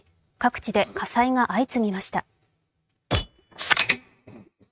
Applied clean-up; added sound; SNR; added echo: neural mask model RNNoise.